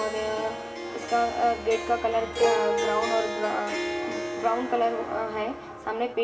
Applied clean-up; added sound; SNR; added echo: none; Harp; 3 dB; reverberation time 1.6 s.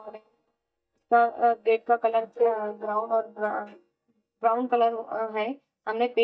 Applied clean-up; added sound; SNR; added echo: neural mask model DeepFilterNet 3.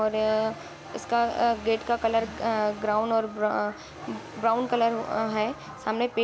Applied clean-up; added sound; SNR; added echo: none; none; none; none.